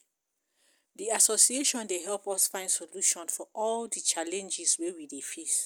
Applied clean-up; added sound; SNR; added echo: none; none; none; none.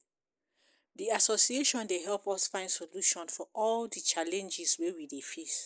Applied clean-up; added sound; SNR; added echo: neural mask model Resemble Enhance denoiser.